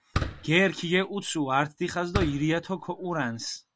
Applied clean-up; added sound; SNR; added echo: none; Fireworks; 8 dB; none.